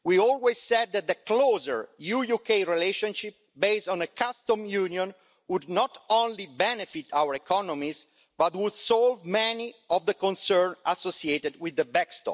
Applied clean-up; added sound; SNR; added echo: none; none; none; none.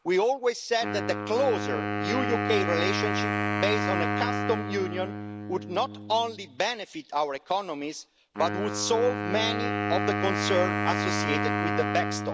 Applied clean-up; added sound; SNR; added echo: none; Wind instrument, woodwind instrument; 1 dB; none.